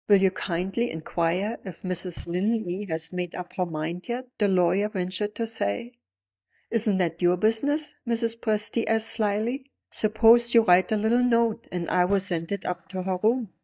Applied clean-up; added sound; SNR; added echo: neural mask model DeepFilterNet 3.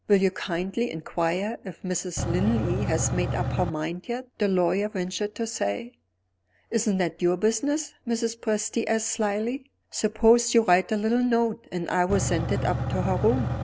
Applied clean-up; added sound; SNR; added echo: none; Engine / Truck / Car; 2 dB; none.